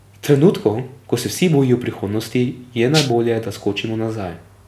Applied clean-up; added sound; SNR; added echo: none; Rattle (instrument); 5 dB; none.